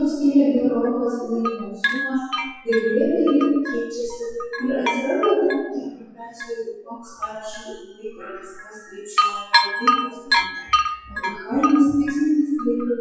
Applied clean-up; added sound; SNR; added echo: classical method WPE with log-MMSE.